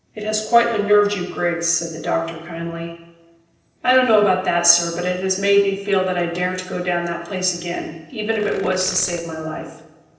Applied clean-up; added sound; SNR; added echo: neural separator model SepFormer DNS4.